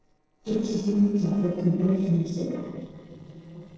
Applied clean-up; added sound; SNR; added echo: neural separator model SepFormer DNS4.